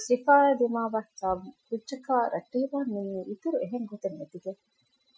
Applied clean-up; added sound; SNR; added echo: classical method Wiener filter.